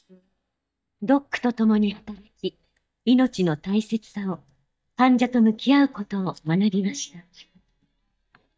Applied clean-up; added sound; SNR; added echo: neural mask model DeepFilterNet 3.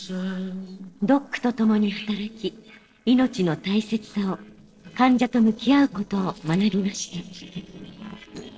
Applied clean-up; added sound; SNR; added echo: neural separator model SepFormer DNS4.